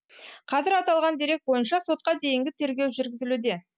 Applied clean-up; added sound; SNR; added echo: none; none; none; none.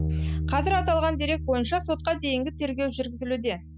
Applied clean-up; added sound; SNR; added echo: none; Bass guitar; 4 dB; none.